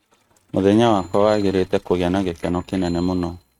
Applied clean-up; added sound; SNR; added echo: neural mask model RNNoise.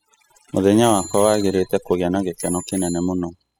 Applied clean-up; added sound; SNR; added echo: classical method spectral subtraction.